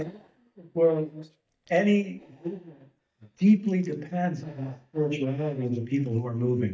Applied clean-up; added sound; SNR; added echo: neural mask model DeepFilterNet 3.